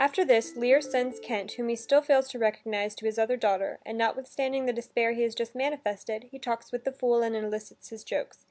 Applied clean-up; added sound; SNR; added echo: none; Ringtone; 18 dB; none.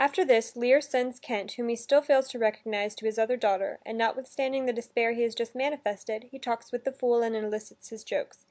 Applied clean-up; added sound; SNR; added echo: none; none; none; none.